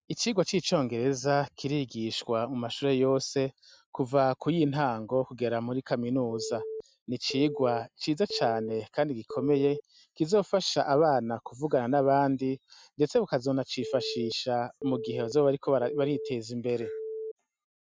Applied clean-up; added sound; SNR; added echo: neural mask model RNNoise.